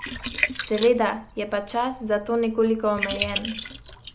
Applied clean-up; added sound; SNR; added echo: none; Liquid; 8 dB; none.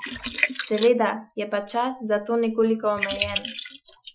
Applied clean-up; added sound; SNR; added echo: classical method Wiener filter.